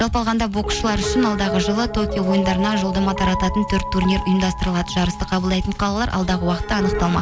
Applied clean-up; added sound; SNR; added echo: none; Piano; 8 dB; none.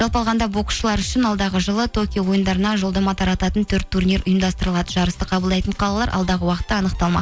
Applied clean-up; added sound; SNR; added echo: none; none; none; none.